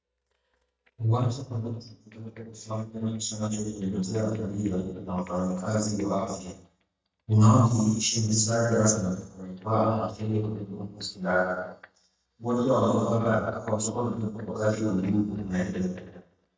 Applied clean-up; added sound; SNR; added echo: neural mask model DeepFilterNet 3.